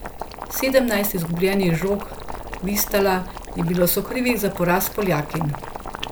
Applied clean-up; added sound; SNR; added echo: none; Boiling; 10 dB; none.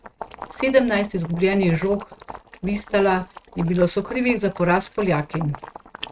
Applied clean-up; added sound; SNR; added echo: neural mask model RNNoise.